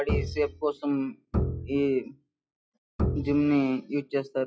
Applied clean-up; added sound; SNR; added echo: classical method log-MMSE.